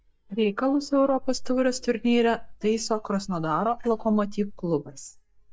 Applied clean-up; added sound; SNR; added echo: neural mask model DeepFilterNet 3.